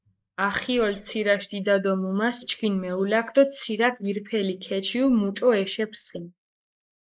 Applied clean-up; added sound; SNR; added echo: neural mask model Resemble Enhance denoiser.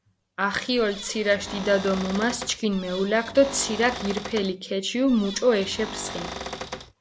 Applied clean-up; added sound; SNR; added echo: none; Cupboard open or close / Door; 11 dB; none.